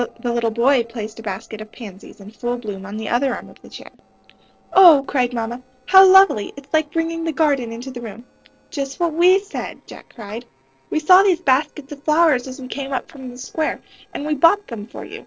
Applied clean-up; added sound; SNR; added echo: neural separator model SepFormer DNS4.